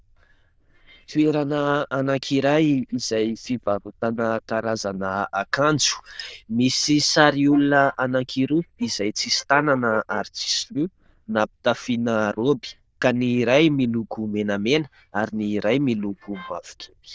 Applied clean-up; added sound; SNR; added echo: neural diffusion model UNIVERSE++.